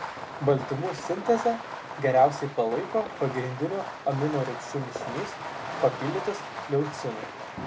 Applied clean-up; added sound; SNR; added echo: none; Fireworks; 8 dB; reverberation time 0.2 s.